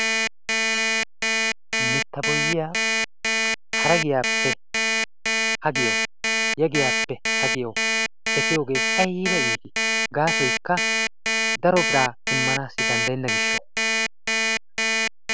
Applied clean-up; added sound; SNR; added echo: none; Alarm; -4 dB; none.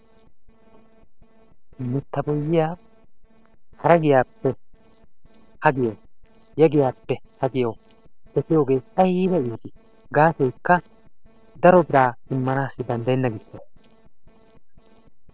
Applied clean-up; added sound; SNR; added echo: neural separator model SepFormer DNS4.